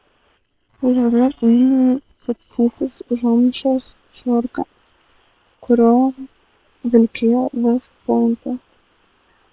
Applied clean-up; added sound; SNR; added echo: neural separator model SepFormer WHAM!.